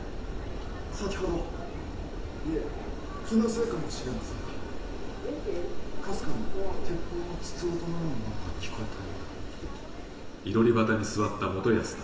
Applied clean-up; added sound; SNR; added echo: none; Subway, metro, underground; 11 dB; reverberation time 1.0 s.